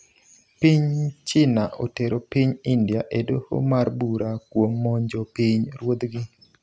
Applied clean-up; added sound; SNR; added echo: none; none; none; none.